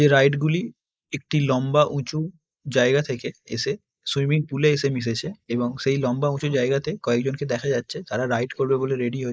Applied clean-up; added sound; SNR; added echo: neural mask model Resemble Enhance denoiser.